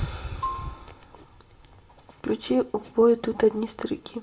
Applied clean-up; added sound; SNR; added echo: none; Marimba, xylophone; 12 dB; reverberation time 0.7 s.